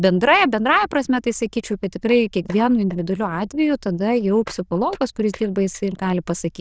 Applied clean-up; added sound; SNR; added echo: neural diffusion model UNIVERSE++.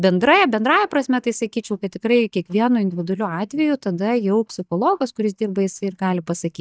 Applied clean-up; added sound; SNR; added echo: neural mask model DeepFilterNet 3.